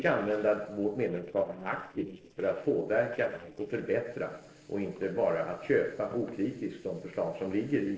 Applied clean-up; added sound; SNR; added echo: neural separator model SepFormer DNS4.